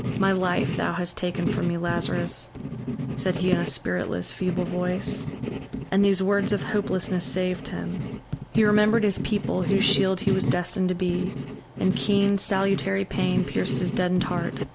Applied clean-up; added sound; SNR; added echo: none; Writing; 5 dB; none.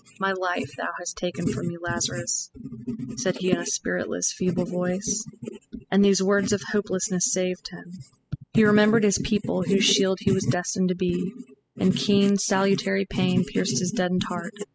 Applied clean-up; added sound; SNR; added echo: classical method spectral subtraction.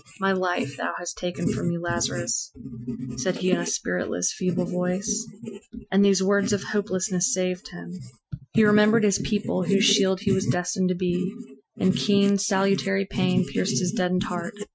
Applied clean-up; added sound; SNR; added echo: classical method Wiener filter.